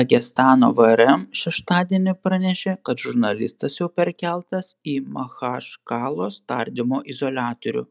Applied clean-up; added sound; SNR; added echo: none; none; none; none.